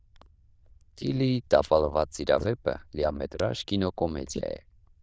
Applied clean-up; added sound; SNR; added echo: neural diffusion model UNIVERSE++.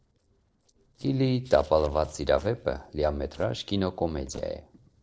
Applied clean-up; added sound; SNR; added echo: neural separator model SepFormer DNS4.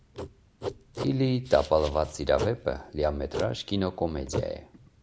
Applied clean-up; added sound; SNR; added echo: none; Writing; 10 dB; none.